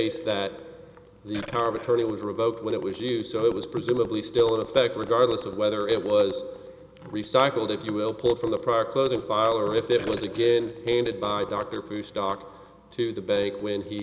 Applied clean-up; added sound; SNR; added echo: none; Burping, eructation; 16 dB; none.